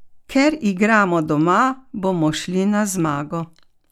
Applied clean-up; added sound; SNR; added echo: none; none; none; none.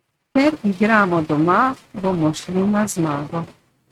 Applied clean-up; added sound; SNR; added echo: neural mask model RNNoise.